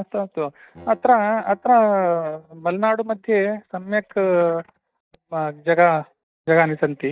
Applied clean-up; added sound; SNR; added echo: neural mask model DeepFilterNet 3.